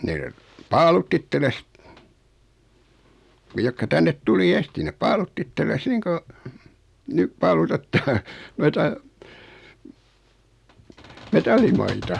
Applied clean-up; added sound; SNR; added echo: none; none; none; none.